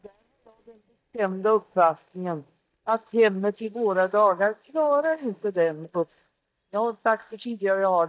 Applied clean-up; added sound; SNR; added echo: neural mask model DeepFilterNet 3.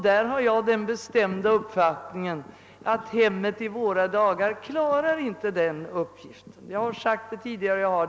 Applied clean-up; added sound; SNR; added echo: none; none; none; none.